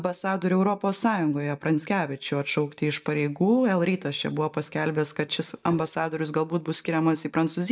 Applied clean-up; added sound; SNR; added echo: neural mask model DeepFilterNet 3.